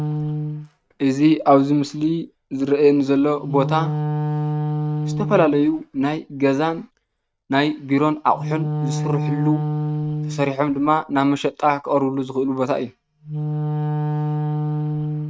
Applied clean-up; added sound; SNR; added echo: neural mask model RNNoise.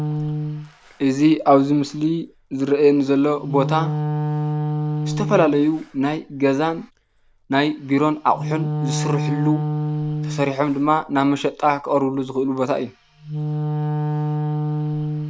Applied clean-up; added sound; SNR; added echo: none; Wind instrument, woodwind instrument; 5 dB; none.